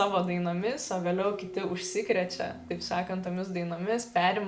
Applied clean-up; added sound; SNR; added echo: none; none; none; none.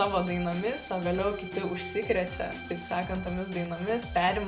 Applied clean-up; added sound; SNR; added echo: none; Drum kit + Bowed string instrument; 11 dB; none.